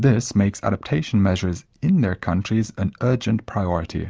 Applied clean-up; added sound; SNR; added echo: none; none; none; none.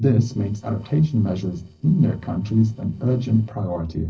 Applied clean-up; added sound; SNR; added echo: neural separator model SepFormer DNS4.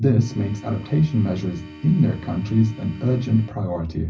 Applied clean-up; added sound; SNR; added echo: none; Organ; 19 dB; reverberation time 0.4 s.